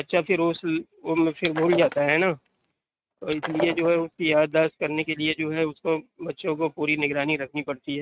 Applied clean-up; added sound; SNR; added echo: neural mask model RNNoise.